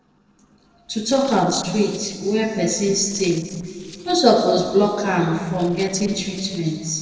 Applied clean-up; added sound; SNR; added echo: neural separator model SepFormer DNS4.